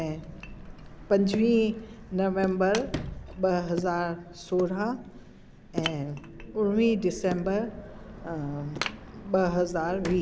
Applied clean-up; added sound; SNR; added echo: none; Sliding door + Wood; 13 dB; none.